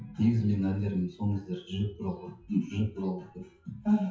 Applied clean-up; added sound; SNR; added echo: classical method WPE with log-MMSE.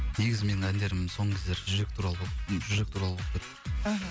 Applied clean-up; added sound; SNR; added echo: none; none; none; none.